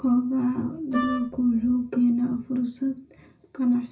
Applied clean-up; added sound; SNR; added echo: none; Wind instrument, woodwind instrument; 9 dB; reverberation time 0.4 s.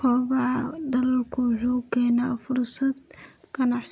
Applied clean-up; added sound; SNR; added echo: none; none; none; none.